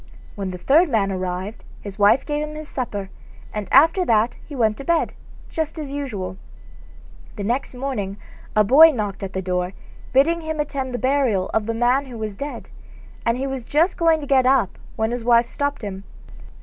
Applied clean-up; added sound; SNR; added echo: none; none; none; none.